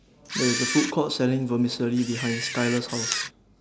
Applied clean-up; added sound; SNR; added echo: none; Camera; 6 dB; none.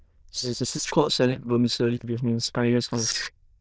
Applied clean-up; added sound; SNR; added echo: neural diffusion model UNIVERSE++.